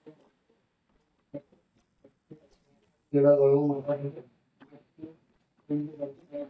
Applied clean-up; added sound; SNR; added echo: neural mask model DeepFilterNet 3.